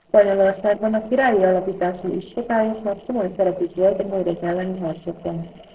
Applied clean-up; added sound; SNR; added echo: neural separator model SepFormer DNS4.